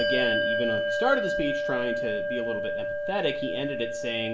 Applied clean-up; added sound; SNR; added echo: none; Bell; -3 dB; reverberation time 0.4 s.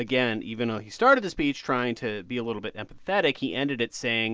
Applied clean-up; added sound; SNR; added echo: none; none; none; none.